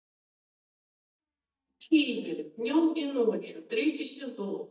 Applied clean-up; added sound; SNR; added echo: neural mask model DeepFilterNet 3.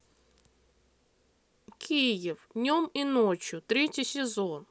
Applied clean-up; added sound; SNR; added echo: none; none; none; none.